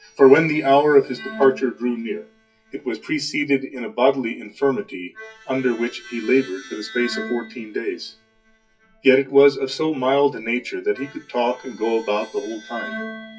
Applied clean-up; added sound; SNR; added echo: classical method WPE with log-MMSE.